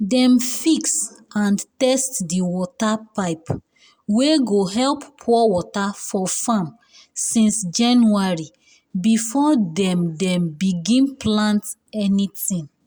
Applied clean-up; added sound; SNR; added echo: none; none; none; none.